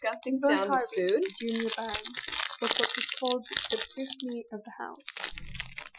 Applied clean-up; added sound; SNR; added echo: classical method Wiener filter.